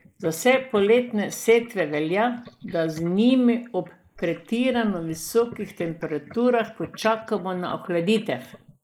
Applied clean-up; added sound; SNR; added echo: neural mask model Resemble Enhance denoiser.